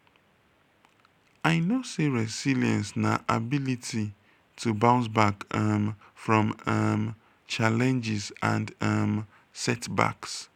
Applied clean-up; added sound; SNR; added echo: none; none; none; none.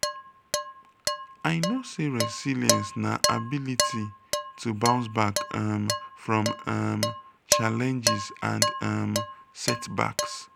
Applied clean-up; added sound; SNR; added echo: none; Dishes, pots, and pans; 2 dB; none.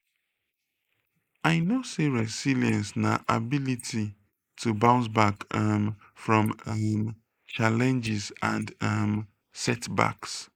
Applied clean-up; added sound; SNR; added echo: neural mask model Resemble Enhance denoiser.